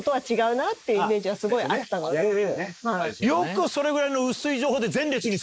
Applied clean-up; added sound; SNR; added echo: neural mask model Resemble Enhance denoiser.